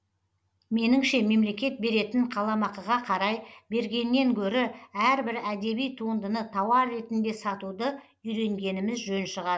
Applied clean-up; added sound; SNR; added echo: none; none; none; none.